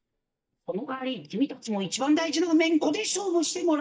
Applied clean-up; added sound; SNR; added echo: neural mask model DeepFilterNet 3.